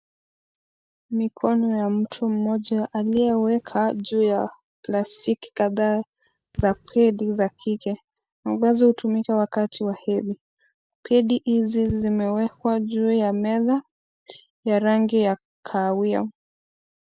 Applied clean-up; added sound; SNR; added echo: neural mask model DeepFilterNet 3.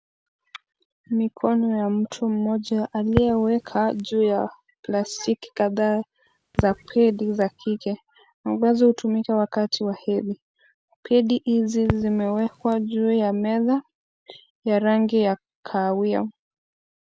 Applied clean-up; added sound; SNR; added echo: none; Crackle; 11 dB; none.